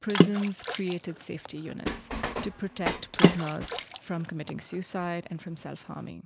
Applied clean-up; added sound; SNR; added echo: none; Water / Splash, splatter + Train; -4 dB; none.